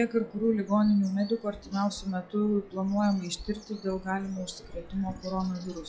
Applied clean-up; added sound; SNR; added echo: classical method log-MMSE.